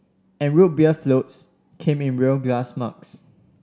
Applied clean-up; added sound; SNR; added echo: none; none; none; none.